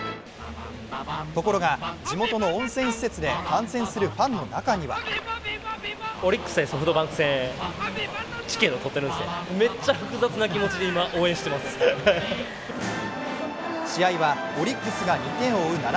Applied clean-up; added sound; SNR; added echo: none; none; none; none.